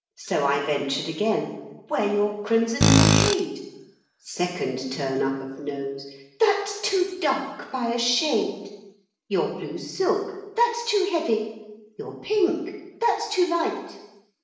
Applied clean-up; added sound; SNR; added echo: none; Tools; -5 dB; reverberation time 0.9 s.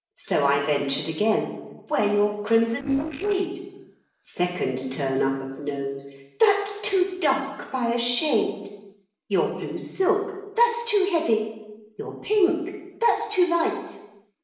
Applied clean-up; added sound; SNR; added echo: neural separator model SepFormer DNS4.